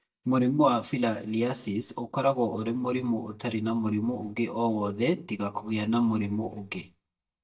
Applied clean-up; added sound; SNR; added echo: neural mask model DeepFilterNet 3.